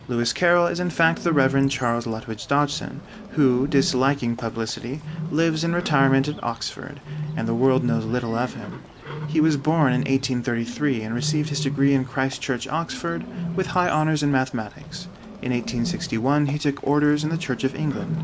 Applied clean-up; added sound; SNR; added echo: none; Bird; 10 dB; none.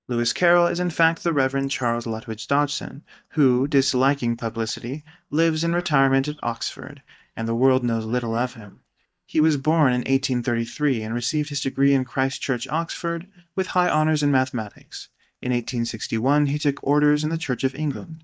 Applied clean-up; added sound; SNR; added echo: neural mask model DeepFilterNet 3.